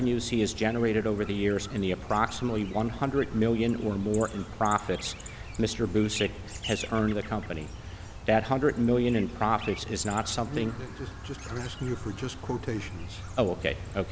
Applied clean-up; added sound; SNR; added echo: none; Chirp, tweet; 11 dB; none.